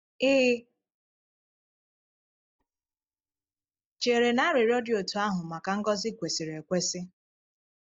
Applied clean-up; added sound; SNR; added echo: neural mask model DeepFilterNet 3.